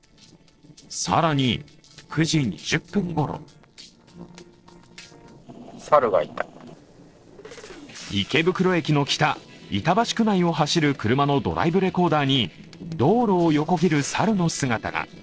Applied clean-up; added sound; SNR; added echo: neural separator model SepFormer DNS4.